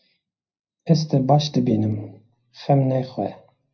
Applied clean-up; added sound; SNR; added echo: none; none; none; reverberation time 0.4 s.